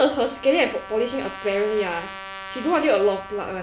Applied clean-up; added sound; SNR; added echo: none; Trumpet; 14 dB; none.